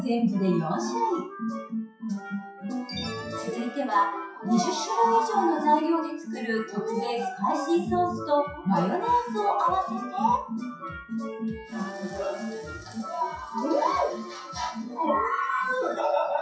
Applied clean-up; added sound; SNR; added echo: classical method WPE with log-MMSE.